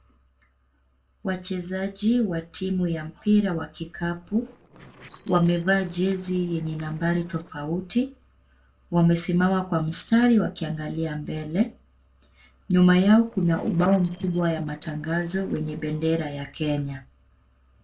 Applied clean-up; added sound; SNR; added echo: neural separator model SepFormer DNS4.